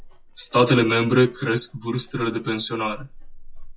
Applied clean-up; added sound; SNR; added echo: classical method log-MMSE.